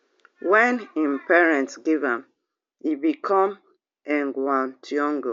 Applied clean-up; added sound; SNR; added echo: none; none; none; none.